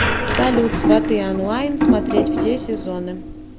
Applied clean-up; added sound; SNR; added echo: none; Wood; -2 dB; none.